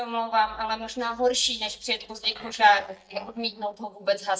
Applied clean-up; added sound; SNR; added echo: neural mask model DeepFilterNet 3.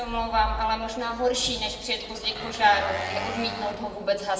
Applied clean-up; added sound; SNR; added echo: none; Engine; 11 dB; reverberation time 1.0 s.